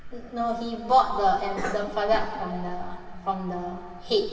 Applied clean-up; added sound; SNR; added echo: none; Cough; 8 dB; reverberation time 2.7 s.